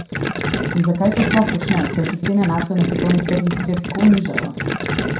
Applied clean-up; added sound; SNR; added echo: none; Gurgling; 3 dB; reverberation time 0.5 s.